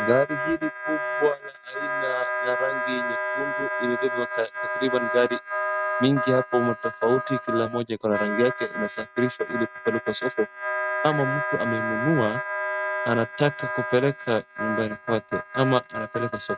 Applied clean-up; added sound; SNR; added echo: neural mask model RNNoise.